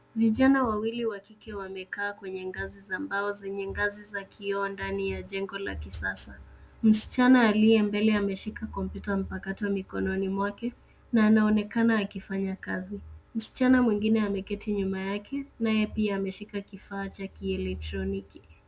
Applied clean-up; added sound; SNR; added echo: none; none; none; none.